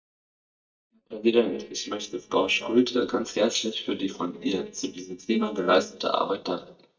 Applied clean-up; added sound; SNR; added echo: neural mask model DeepFilterNet 3.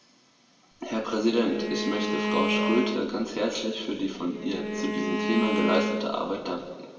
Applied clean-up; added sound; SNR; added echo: none; Bowed string instrument; 2 dB; reverberation time 2.1 s.